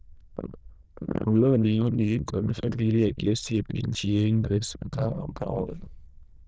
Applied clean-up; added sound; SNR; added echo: neural diffusion model UNIVERSE++.